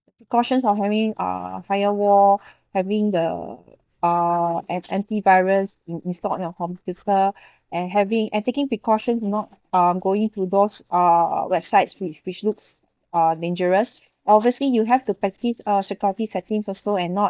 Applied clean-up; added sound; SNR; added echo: neural mask model DeepFilterNet 3.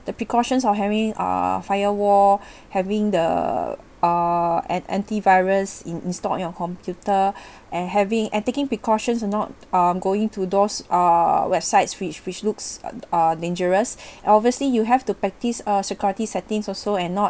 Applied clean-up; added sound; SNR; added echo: none; none; none; none.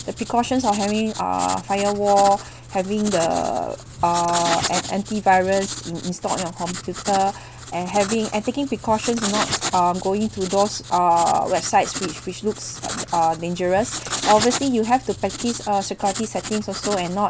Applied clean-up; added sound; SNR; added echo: none; Writing; 9 dB; none.